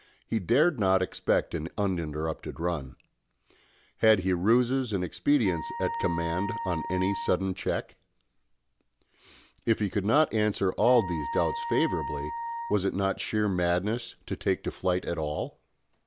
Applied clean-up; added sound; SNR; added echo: none; Wind instrument, woodwind instrument; 8 dB; none.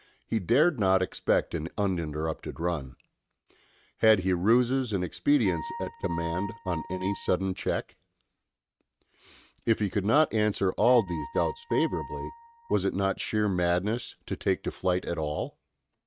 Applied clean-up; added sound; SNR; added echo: neural mask model RNNoise.